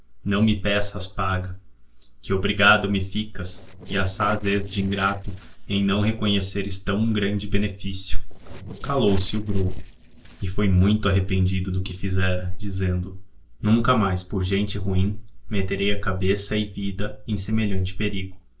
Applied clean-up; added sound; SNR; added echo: neural separator model SepFormer DNS4.